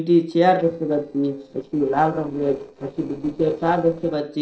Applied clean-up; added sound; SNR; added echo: neural separator model SepFormer DNS4.